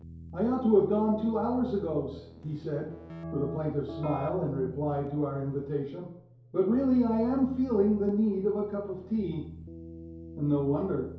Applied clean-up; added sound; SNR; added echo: none; Keyboard (musical); 14 dB; reverberation time 2.4 s.